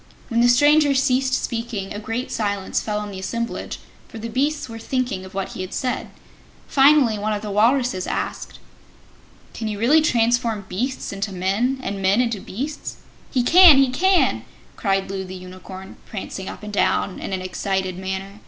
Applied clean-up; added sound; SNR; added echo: none; none; none; none.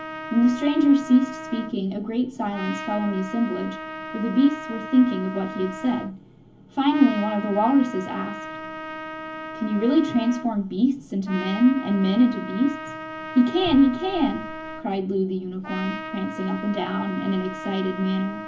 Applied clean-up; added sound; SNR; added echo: none; Trumpet; 12 dB; reverberation time 0.3 s.